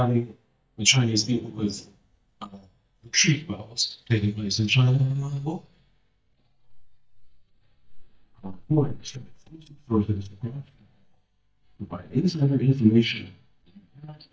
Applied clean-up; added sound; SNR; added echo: neural mask model DeepFilterNet 3.